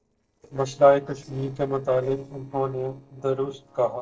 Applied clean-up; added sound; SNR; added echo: neural separator model SepFormer DNS4.